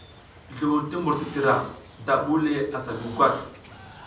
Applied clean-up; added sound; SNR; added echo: none; Water; 18 dB; reverberation time 0.6 s.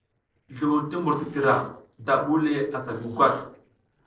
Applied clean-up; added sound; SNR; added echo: neural separator model SepFormer DNS4.